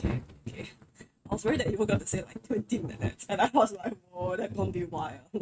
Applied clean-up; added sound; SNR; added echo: neural mask model RNNoise.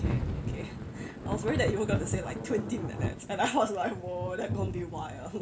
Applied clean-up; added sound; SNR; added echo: none; Thunder / Rain; 1 dB; none.